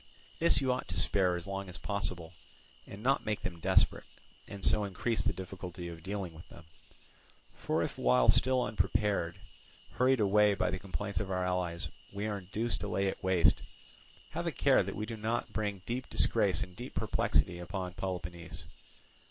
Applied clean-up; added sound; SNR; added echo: none; Cricket / Frog; 13 dB; none.